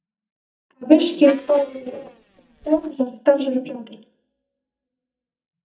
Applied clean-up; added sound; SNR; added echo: neural mask model DeepFilterNet 3.